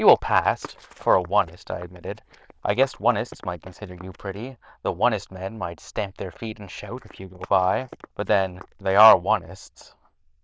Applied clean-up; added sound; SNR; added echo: neural diffusion model UNIVERSE++.